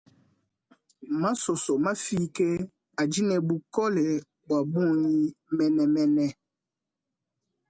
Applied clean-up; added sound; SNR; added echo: none; none; none; none.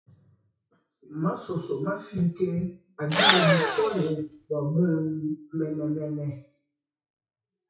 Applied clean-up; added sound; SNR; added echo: classical method WPE with log-MMSE.